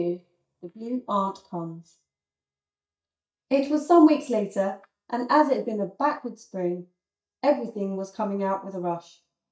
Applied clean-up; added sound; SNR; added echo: neural mask model DeepFilterNet 3.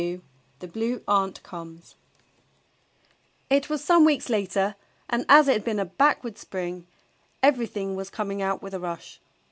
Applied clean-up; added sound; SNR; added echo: none; none; none; none.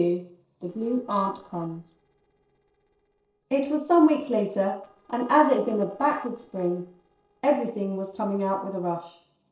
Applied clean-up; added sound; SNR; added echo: neural separator model SepFormer DNS4.